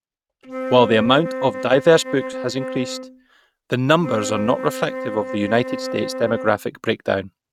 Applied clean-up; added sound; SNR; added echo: neural mask model RNNoise.